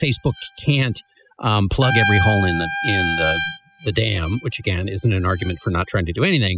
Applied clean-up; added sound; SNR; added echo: classical method spectral subtraction.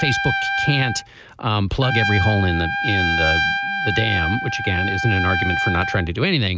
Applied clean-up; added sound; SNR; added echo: none; Trumpet; 2 dB; none.